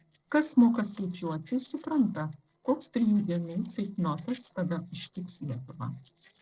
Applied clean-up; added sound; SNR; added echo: neural separator model SepFormer DNS4.